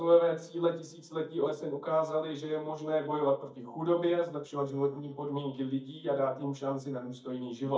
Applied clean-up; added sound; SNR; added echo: neural mask model DeepFilterNet 3.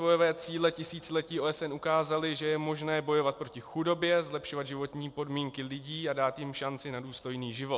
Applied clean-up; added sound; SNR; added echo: none; none; none; none.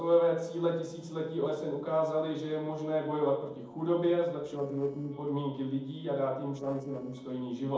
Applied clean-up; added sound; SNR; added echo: neural separator model SepFormer DNS4.